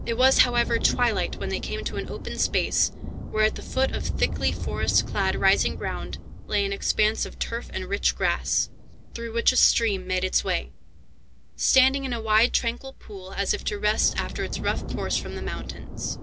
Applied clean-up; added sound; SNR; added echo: none; Thunder; 8 dB; none.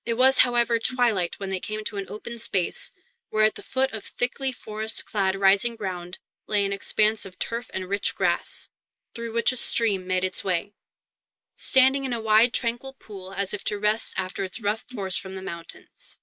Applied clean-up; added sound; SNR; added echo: neural mask model Resemble Enhance denoiser.